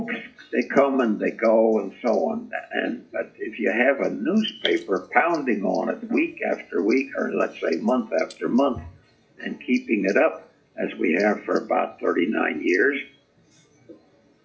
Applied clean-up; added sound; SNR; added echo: classical method WPE with log-MMSE.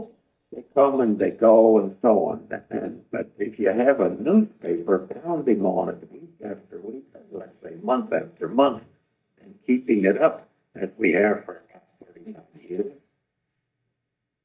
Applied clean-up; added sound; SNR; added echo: neural mask model DeepFilterNet 3.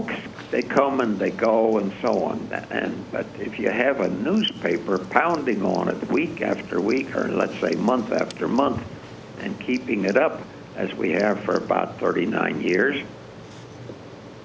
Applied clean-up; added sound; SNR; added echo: none; none; none; none.